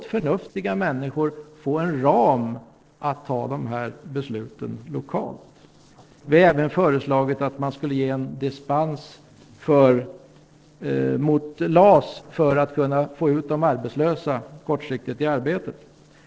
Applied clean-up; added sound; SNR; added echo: neural separator model SepFormer DNS4.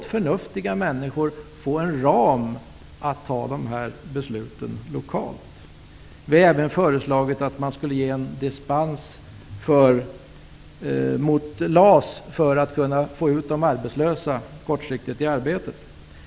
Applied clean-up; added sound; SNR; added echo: none; none; none; none.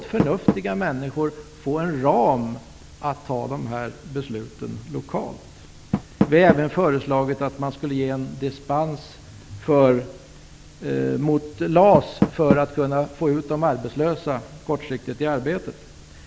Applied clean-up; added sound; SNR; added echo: none; Door; 8 dB; none.